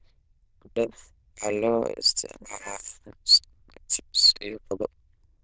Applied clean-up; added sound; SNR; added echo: neural diffusion model UNIVERSE++.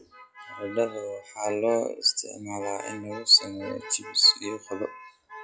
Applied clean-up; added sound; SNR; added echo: classical method log-MMSE.